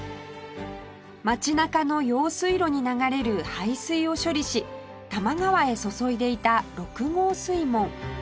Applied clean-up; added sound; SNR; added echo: none; none; none; none.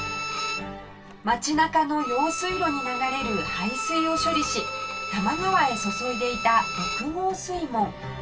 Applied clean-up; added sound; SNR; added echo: none; Bowed string instrument; 5 dB; reverberation time 0.2 s.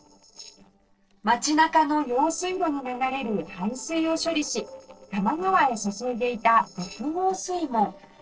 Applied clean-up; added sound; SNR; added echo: neural separator model SepFormer DNS4.